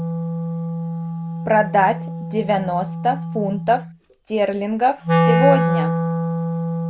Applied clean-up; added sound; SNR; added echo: none; Wind instrument, woodwind instrument; 1 dB; none.